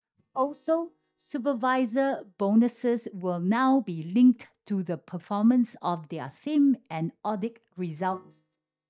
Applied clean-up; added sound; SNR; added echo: neural mask model DeepFilterNet 3.